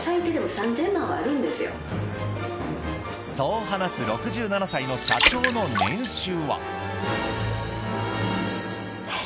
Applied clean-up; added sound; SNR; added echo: none; Water; 2 dB; none.